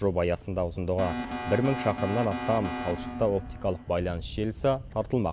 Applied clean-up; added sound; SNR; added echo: none; Alarm; 6 dB; none.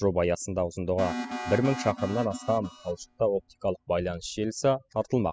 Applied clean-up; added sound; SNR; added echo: classical method spectral subtraction.